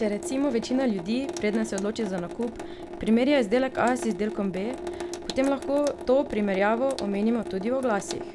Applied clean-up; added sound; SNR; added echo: none; Sink (filling or washing) / Water tap, faucet; 10 dB; none.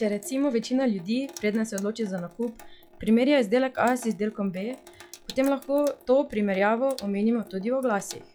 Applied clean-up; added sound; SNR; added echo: classical method log-MMSE.